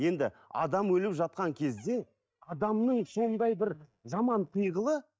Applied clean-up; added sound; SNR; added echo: neural mask model DeepFilterNet 3.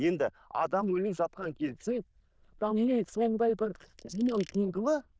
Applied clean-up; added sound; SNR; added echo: neural diffusion model UNIVERSE++.